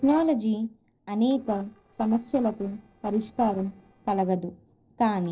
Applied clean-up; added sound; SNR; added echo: neural separator model SepFormer DNS4.